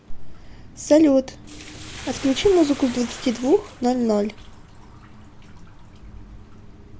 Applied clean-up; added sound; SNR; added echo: none; Bathtub (filling or washing); 19 dB; none.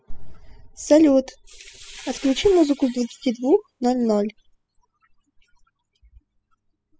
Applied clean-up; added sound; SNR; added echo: classical method spectral subtraction.